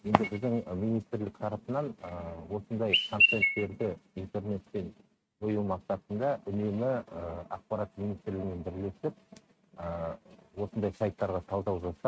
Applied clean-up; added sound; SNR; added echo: neural mask model RNNoise.